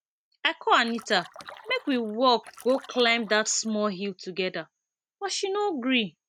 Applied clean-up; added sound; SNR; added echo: neural mask model RNNoise.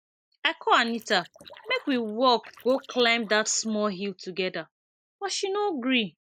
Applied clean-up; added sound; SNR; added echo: neural mask model Resemble Enhance denoiser.